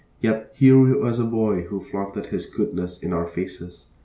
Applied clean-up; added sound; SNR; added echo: none; none; none; none.